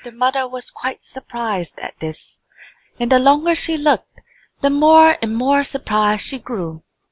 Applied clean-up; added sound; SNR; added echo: none; none; none; none.